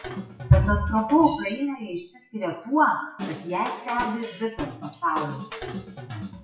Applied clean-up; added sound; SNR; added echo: classical method WPE with log-MMSE.